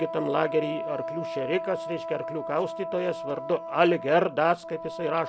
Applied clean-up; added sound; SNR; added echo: none; Wind instrument, woodwind instrument; 7 dB; none.